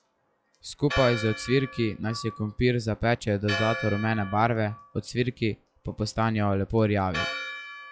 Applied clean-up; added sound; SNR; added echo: classical method log-MMSE.